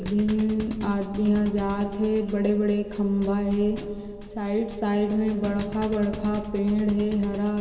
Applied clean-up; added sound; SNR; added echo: none; Thump, thud; 16 dB; reverberation time 2.9 s.